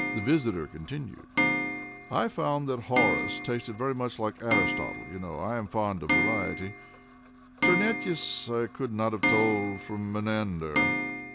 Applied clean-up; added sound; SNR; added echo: none; Clock; 1 dB; none.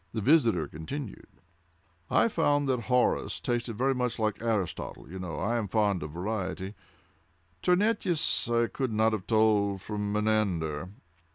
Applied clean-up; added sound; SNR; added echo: none; none; none; none.